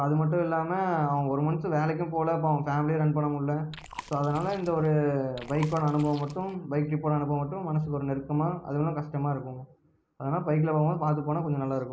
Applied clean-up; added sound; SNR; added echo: none; Chewing, mastication; 17 dB; none.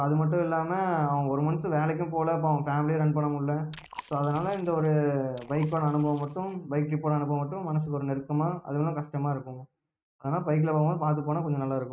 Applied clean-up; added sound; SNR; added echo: neural mask model RNNoise.